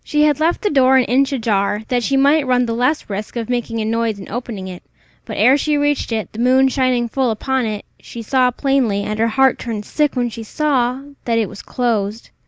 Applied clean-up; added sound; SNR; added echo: none; none; none; none.